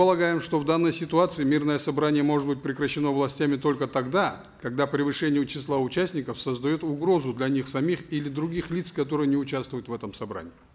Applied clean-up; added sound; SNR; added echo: none; none; none; none.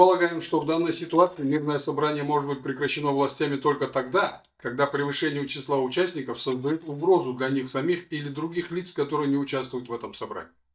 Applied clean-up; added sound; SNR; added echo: neural mask model DeepFilterNet 3.